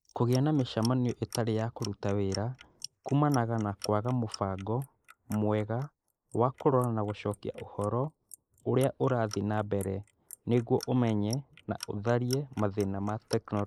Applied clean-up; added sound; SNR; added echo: neural mask model Resemble Enhance denoiser.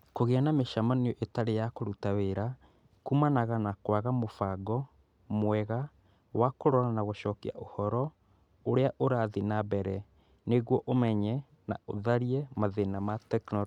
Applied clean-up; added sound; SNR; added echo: none; none; none; none.